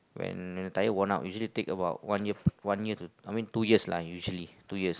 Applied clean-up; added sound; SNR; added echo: none; none; none; none.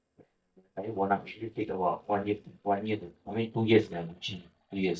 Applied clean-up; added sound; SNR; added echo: neural mask model DeepFilterNet 3.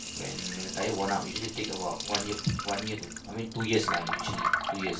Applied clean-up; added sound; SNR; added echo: none; Liquid; 2 dB; reverberation time 0.2 s.